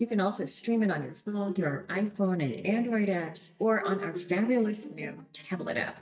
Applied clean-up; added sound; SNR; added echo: neural mask model DeepFilterNet 3.